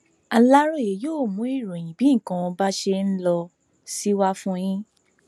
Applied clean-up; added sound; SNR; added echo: none; none; none; none.